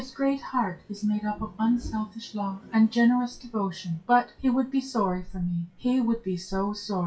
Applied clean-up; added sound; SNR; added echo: classical method WPE with log-MMSE.